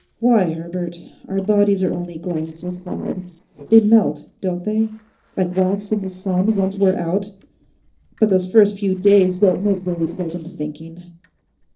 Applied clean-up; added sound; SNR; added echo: neural separator model SepFormer DNS4.